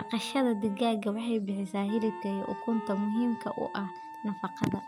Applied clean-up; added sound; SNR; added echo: none; Wind instrument, woodwind instrument + Wind instrument, woodwind instrument; 12 dB; none.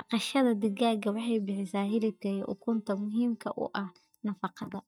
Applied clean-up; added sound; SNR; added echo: neural mask model DeepFilterNet 3.